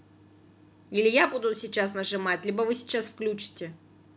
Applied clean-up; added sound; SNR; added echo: none; none; none; none.